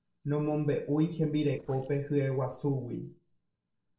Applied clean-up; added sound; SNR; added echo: neural separator model SepFormer DNS4.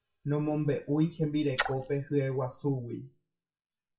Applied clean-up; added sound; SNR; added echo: classical method WPE with log-MMSE.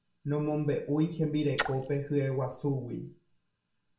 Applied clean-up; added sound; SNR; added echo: none; Splash, splatter; 8 dB; reverberation time 0.3 s.